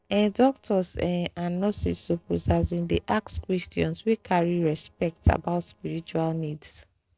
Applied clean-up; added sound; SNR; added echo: neural separator model SepFormer DNS4.